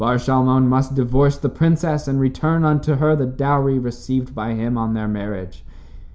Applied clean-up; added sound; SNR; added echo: none; none; none; none.